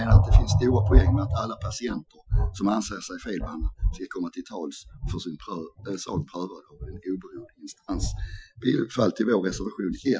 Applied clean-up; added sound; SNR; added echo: classical method Wiener filter.